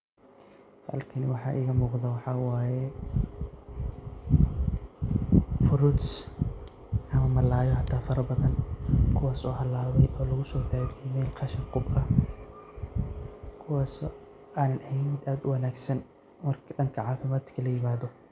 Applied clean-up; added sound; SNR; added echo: none; none; none; none.